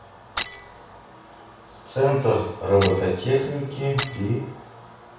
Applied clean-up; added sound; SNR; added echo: none; Shatter; 4 dB; reverberation time 0.7 s.